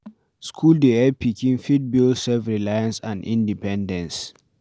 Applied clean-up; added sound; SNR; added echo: none; none; none; none.